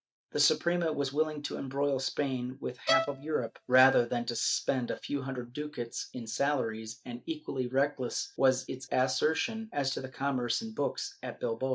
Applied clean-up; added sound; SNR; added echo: neural mask model RNNoise.